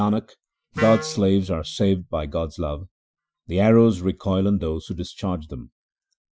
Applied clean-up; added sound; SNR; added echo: classical method Wiener filter.